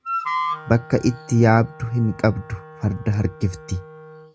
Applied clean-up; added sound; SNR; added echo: none; Wind instrument, woodwind instrument; 11 dB; none.